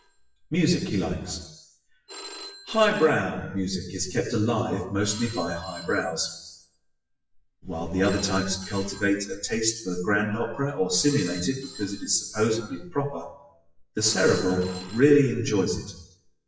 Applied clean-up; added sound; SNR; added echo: classical method WPE with log-MMSE.